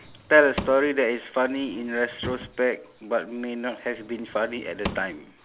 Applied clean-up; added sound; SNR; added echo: none; Drawer open or close / Wood; 14 dB; none.